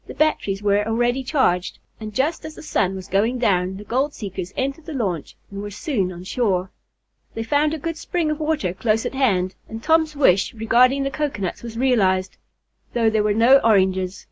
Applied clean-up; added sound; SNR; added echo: none; none; none; none.